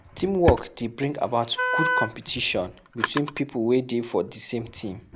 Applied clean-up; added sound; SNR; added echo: none; Drawer open or close + Wind instrument, woodwind instrument; 5 dB; none.